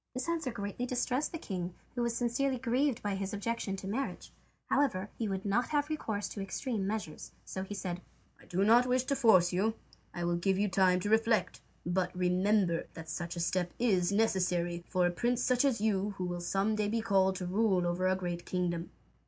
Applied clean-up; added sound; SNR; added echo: none; none; none; none.